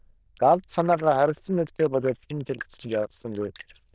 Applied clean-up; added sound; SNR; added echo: neural diffusion model UNIVERSE++.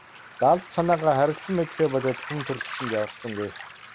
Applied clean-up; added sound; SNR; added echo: none; Waves, surf; 13 dB; none.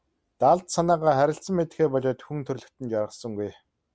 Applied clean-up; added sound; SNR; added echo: none; none; none; none.